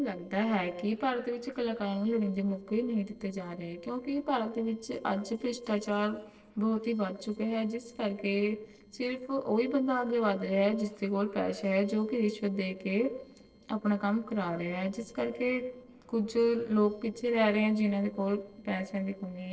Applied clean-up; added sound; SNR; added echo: neural separator model SepFormer DNS4.